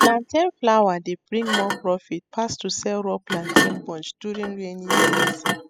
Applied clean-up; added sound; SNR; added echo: classical method spectral subtraction.